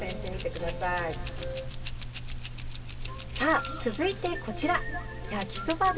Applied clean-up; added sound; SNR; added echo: none; Keys jangling; -2 dB; reverberation time 2.9 s.